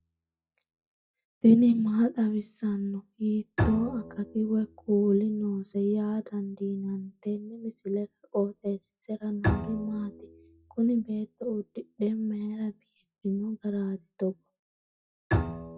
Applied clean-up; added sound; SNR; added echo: classical method WPE with log-MMSE.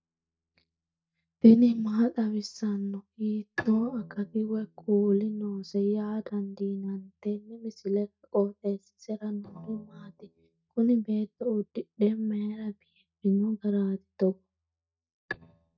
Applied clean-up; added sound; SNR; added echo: neural mask model DeepFilterNet 3.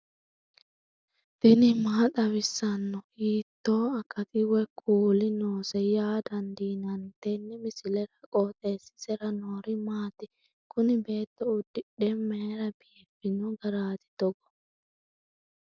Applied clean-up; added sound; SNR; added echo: none; none; none; none.